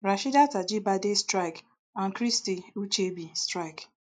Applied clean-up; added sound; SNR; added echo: neural mask model Resemble Enhance denoiser.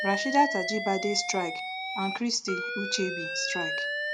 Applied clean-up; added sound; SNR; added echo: none; Alarm; 3 dB; none.